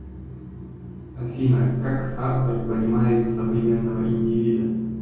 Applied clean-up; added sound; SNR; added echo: none; Buzz; 14 dB; reverberation time 1.3 s.